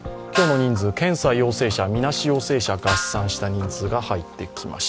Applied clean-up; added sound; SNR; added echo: none; Snare drum; 9 dB; none.